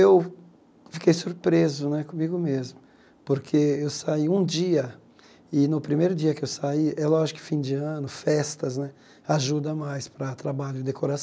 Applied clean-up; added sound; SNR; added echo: none; none; none; none.